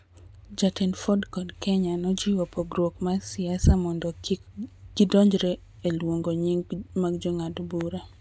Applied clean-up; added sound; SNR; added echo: none; none; none; none.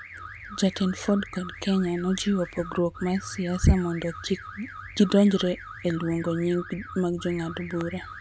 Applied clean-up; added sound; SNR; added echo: none; Alarm / Car; 16 dB; none.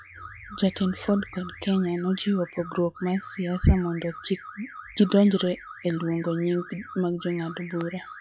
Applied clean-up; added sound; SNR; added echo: classical method log-MMSE.